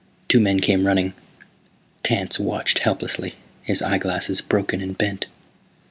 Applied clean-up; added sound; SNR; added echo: none; none; none; none.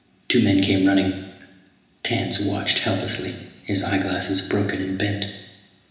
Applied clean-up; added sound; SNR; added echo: none; none; none; reverberation time 1.0 s.